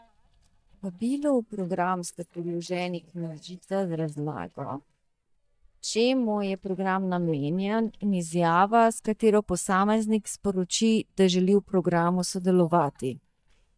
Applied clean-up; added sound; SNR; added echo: neural mask model DeepFilterNet 3.